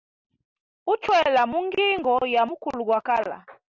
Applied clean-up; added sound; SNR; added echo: none; none; none; none.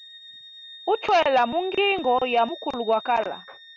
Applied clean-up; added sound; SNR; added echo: none; Wind instrument, woodwind instrument; 19 dB; none.